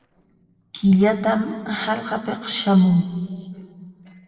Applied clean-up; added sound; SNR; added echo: neural separator model SepFormer DNS4.